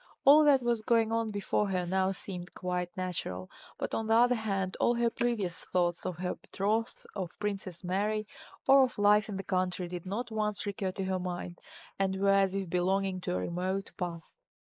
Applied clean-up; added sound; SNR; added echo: neural mask model Resemble Enhance denoiser.